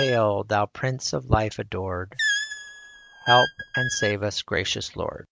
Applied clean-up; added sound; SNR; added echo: neural mask model RNNoise.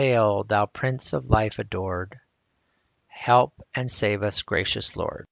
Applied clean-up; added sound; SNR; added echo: none; none; none; none.